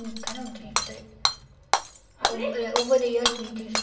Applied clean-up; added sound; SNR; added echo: none; Shatter / Hammer; 0 dB; reverberation time 0.9 s.